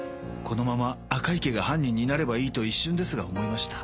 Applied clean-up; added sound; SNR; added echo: none; none; none; none.